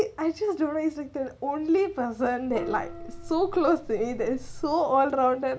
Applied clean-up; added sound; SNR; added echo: none; Gong; 11 dB; none.